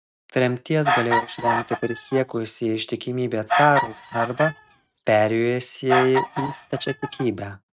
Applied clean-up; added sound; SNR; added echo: neural mask model RNNoise.